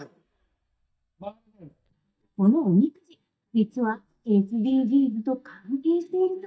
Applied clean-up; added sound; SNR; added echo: neural mask model DeepFilterNet 3.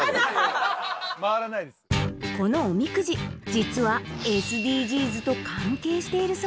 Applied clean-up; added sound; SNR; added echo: none; none; none; none.